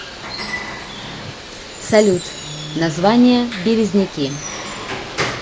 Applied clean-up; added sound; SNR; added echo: none; Squeak / Wood; 10 dB; none.